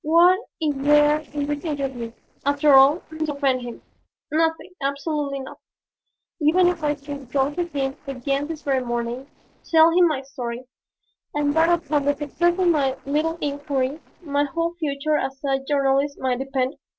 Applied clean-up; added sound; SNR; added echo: neural separator model SepFormer DNS4.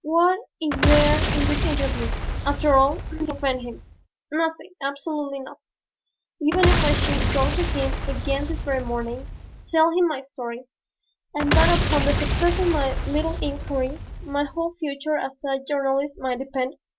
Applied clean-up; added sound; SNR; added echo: none; Boom; -1 dB; none.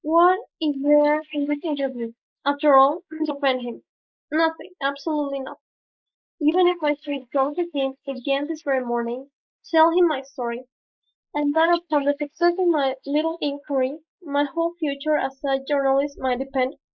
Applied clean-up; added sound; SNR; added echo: neural mask model Resemble Enhance denoiser.